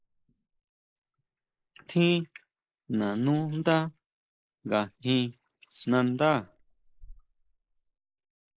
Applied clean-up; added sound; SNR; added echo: neural mask model Resemble Enhance denoiser.